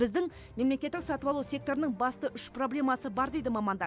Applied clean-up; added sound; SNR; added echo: none; none; none; none.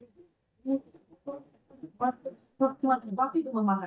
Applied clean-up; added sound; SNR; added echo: neural mask model DeepFilterNet 3.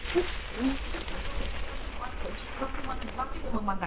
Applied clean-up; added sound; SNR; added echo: neural separator model SepFormer WHAMR!.